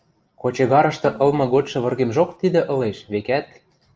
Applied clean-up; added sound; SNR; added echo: none; Bowed string instrument; 19 dB; none.